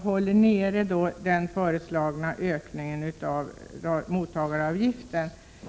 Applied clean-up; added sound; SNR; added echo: none; none; none; none.